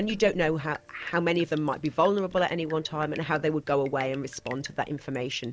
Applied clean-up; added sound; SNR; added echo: none; Drip; 20 dB; none.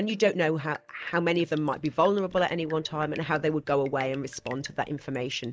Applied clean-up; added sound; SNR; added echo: neural mask model DeepFilterNet 3.